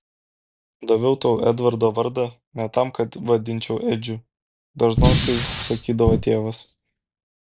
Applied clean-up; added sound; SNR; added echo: none; Fire; -3 dB; none.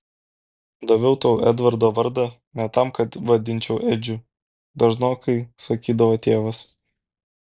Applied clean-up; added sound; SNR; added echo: none; none; none; none.